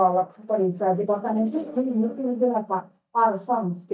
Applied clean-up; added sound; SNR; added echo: neural mask model DeepFilterNet 3.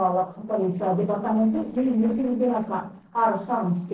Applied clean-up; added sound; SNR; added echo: neural separator model SepFormer DNS4.